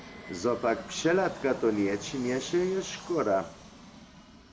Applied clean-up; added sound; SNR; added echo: none; Fixed-wing aircraft, airplane; 15 dB; none.